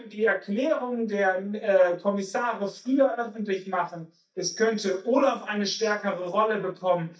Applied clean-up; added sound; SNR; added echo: neural mask model DeepFilterNet 3.